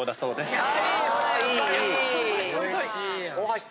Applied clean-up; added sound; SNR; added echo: none; none; none; none.